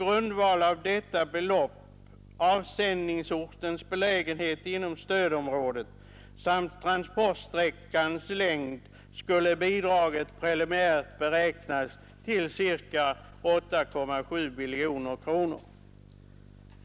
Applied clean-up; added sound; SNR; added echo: none; none; none; none.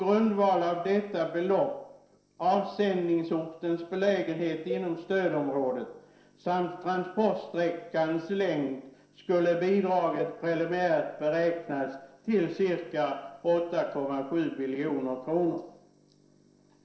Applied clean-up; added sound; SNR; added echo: neural separator model SepFormer DNS4.